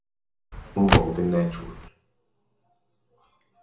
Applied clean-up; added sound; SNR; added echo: none; Car; -2 dB; reverberation time 0.7 s.